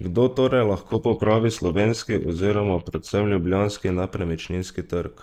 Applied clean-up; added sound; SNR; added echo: neural mask model Resemble Enhance denoiser.